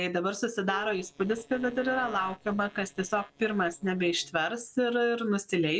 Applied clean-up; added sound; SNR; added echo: neural separator model SepFormer DNS4.